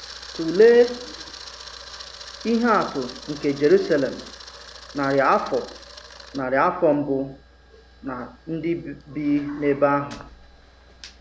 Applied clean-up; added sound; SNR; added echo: none; Camera; 18 dB; none.